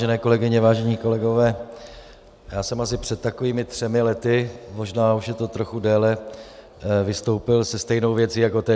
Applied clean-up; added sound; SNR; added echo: none; none; none; none.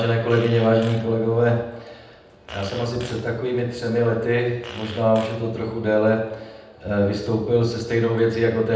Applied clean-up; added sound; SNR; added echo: none; Fart; 19 dB; reverberation time 0.8 s.